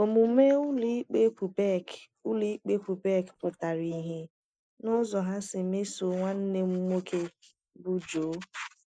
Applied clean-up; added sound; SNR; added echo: neural mask model Resemble Enhance denoiser.